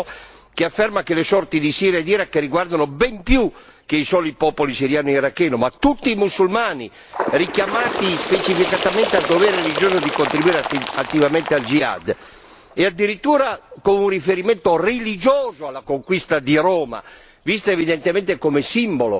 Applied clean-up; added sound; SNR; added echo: none; Bird; 11 dB; none.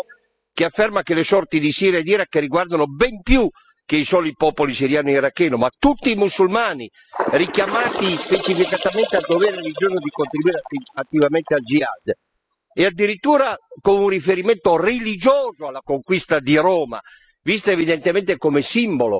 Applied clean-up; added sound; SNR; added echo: classical method spectral subtraction.